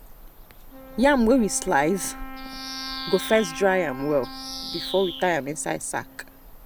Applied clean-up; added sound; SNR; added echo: none; Wind instrument, woodwind instrument + Bird vocalization, bird call, bird song; 12 dB; none.